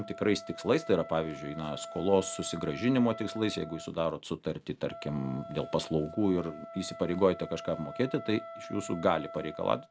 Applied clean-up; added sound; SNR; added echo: none; Wind instrument, woodwind instrument; 14 dB; none.